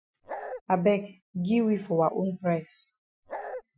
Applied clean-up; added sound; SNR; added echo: classical method Wiener filter.